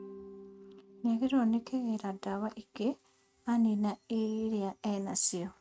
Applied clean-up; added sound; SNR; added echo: neural mask model RNNoise.